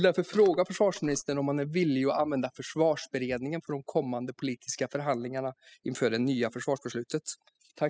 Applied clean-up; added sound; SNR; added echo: classical method spectral subtraction.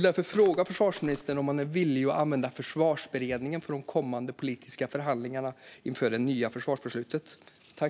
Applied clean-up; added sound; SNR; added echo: none; Walk, footsteps; 18 dB; none.